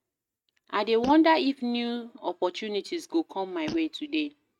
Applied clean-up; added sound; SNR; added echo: neural mask model RNNoise.